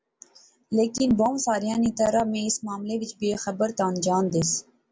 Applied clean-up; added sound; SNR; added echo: none; none; none; none.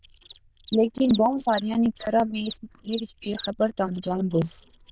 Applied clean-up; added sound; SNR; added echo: neural diffusion model UNIVERSE++.